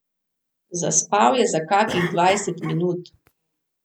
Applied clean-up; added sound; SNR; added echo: none; Cough; 14 dB; none.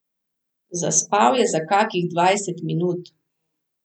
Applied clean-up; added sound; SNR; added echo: none; none; none; none.